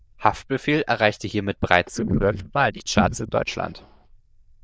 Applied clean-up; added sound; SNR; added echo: neural diffusion model UNIVERSE++.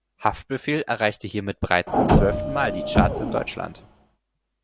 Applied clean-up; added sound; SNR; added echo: none; Printer; -4 dB; none.